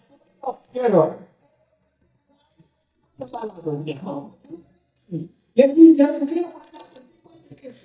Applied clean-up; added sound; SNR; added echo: neural mask model DeepFilterNet 3.